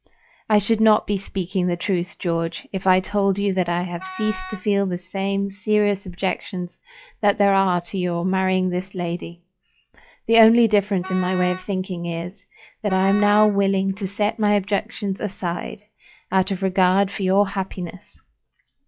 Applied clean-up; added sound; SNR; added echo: classical method log-MMSE.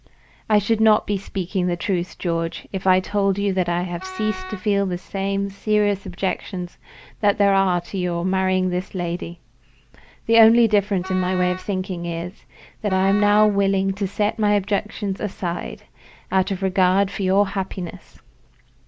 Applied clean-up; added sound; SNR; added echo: none; Wind instrument, woodwind instrument; 14 dB; none.